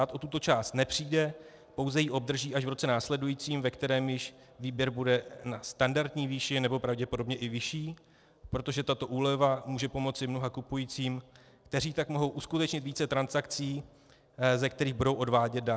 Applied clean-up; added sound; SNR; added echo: none; none; none; none.